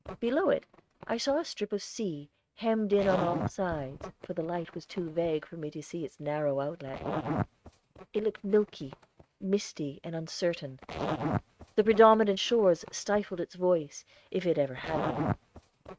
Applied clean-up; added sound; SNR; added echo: neural mask model RNNoise.